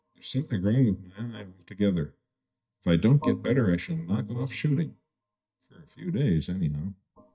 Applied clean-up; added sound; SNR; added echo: neural mask model DeepFilterNet 3.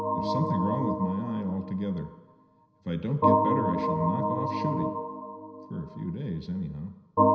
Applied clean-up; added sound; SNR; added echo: none; Organ; -3 dB; reverberation time 0.9 s.